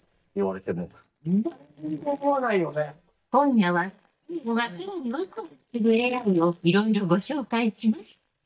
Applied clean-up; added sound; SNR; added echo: neural mask model DeepFilterNet 3.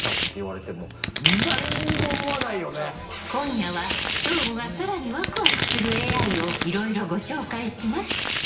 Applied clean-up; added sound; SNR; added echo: none; Domestic sounds, home sounds; 0 dB; reverberation time 1.0 s.